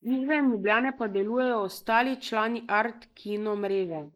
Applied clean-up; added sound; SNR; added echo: neural mask model Resemble Enhance denoiser.